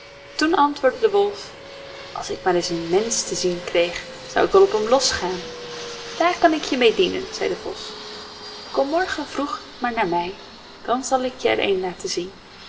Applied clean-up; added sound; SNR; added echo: none; Fixed-wing aircraft, airplane; 15 dB; reverberation time 2.2 s.